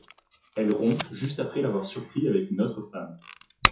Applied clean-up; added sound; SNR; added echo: classical method WPE with log-MMSE.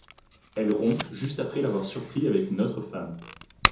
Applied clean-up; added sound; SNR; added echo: none; Packing tape, duct tape; 6 dB; reverberation time 0.5 s.